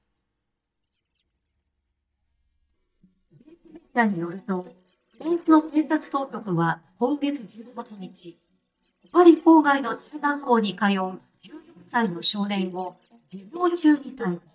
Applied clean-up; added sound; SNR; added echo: neural mask model DeepFilterNet 3.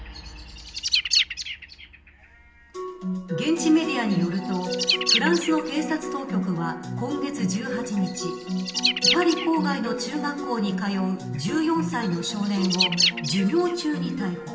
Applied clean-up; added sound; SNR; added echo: none; Bird; 5 dB; reverberation time 1.2 s.